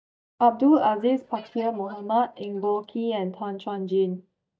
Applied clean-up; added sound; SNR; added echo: neural mask model DeepFilterNet 3.